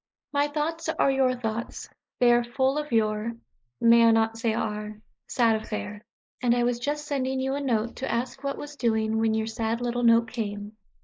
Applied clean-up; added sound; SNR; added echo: neural mask model Resemble Enhance denoiser.